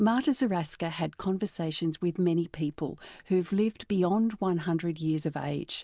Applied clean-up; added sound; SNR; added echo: none; none; none; none.